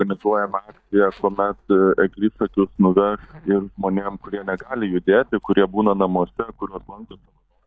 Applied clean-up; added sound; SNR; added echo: neural mask model DeepFilterNet 3.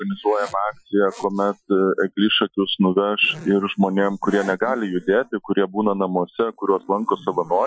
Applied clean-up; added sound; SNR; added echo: classical method Wiener filter.